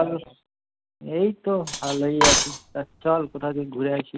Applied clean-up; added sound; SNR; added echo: none; Cutlery, silverware; 0 dB; none.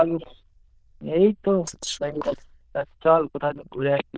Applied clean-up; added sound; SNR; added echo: neural diffusion model UNIVERSE++.